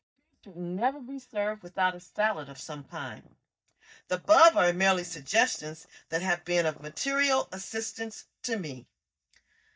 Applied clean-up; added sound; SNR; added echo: neural mask model DeepFilterNet 3.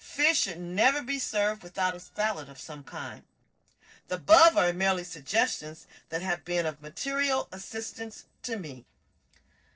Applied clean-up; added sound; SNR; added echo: neural separator model SepFormer DNS4.